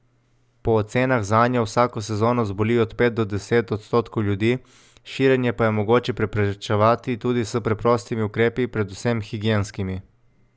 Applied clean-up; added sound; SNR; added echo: none; none; none; none.